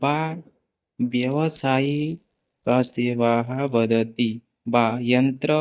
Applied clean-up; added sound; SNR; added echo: neural mask model DeepFilterNet 3.